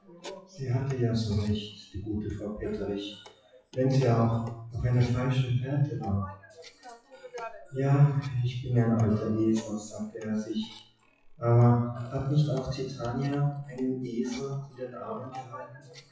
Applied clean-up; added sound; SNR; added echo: classical method WPE with log-MMSE.